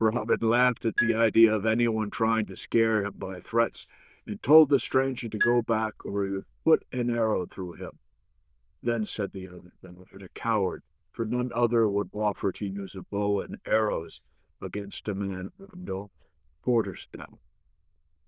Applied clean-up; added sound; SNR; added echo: neural diffusion model UNIVERSE++.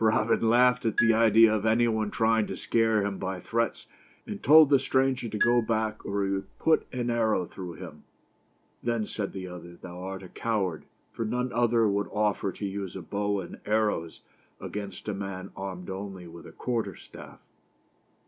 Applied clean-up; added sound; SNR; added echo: none; Marimba, xylophone; 10 dB; none.